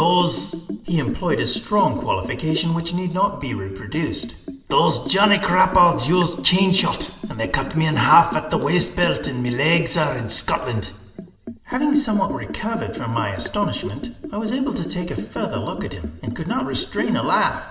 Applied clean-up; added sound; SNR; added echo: none; Liquid; 12 dB; reverberation time 0.9 s.